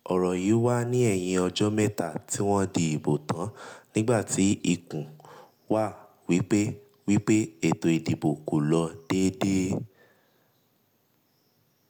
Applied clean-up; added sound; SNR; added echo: none; none; none; none.